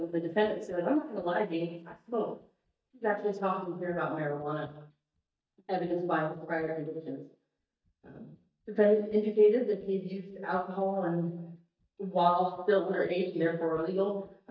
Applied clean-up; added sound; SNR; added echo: neural mask model DeepFilterNet 3.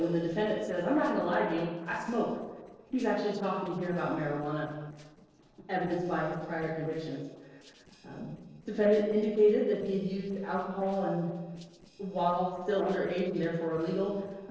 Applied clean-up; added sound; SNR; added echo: neural separator model SepFormer DNS4.